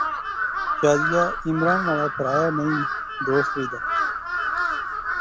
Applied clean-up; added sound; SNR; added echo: none; Crow; 0 dB; none.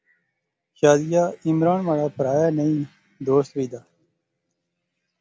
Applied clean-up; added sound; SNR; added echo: none; none; none; none.